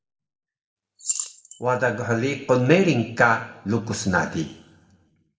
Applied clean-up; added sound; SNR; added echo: none; Rattle / Keys jangling; 10 dB; reverberation time 0.8 s.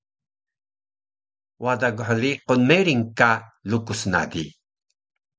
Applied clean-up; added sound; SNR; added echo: none; none; none; none.